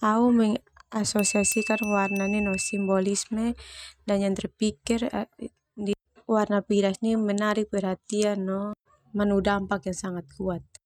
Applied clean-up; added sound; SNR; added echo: neural mask model RNNoise.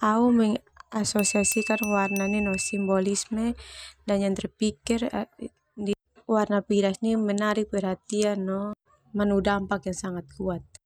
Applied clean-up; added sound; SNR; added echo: none; Glass / Bell; 11 dB; none.